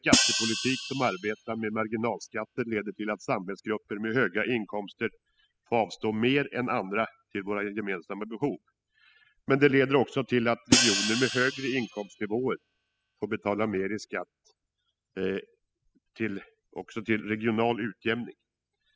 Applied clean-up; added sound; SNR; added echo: classical method spectral subtraction.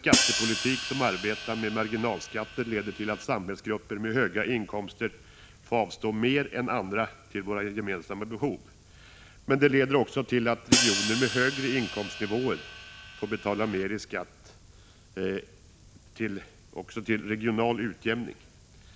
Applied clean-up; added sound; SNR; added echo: none; Hi-hat; 1 dB; none.